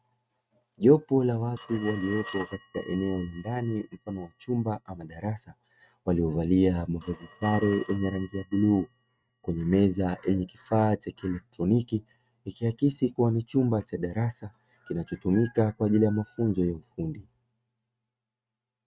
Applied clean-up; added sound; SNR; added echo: neural mask model RNNoise.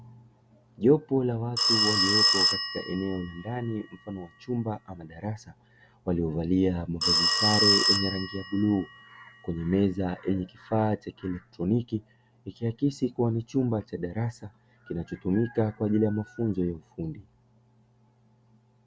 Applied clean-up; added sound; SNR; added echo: none; Telephone; -1 dB; none.